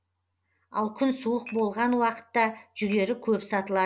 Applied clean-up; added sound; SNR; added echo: none; Dishes, pots, and pans / Glass; 18 dB; none.